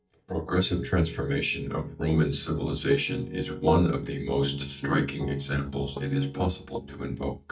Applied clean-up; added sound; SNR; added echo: neural mask model DeepFilterNet 3.